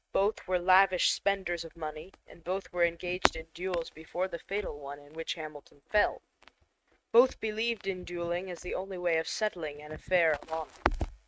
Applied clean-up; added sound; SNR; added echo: neural mask model RNNoise.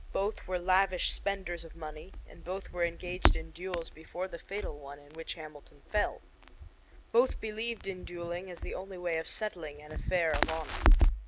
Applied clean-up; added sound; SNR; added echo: none; Crackle; -1 dB; none.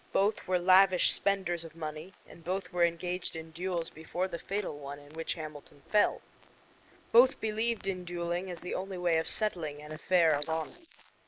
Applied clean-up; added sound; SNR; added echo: neural mask model Resemble Enhance denoiser.